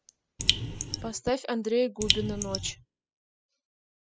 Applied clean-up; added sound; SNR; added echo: classical method spectral subtraction.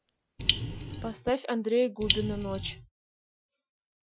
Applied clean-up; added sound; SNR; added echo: classical method Wiener filter.